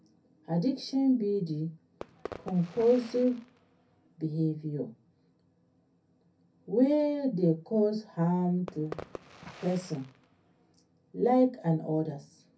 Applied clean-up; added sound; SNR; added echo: none; Fireworks; 17 dB; reverberation time 0.3 s.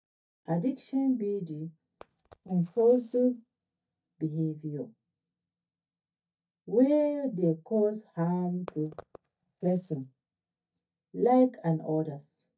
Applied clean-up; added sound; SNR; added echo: neural mask model DeepFilterNet 3.